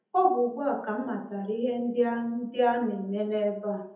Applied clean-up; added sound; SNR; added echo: none; none; none; reverberation time 0.7 s.